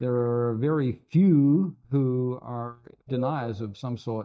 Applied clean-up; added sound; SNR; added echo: neural mask model DeepFilterNet 3.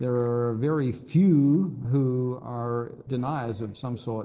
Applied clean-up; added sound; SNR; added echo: neural separator model SepFormer DNS4.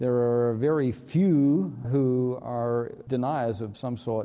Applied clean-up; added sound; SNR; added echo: none; none; none; none.